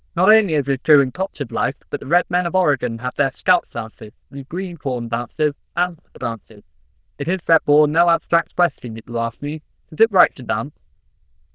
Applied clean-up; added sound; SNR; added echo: neural diffusion model UNIVERSE++.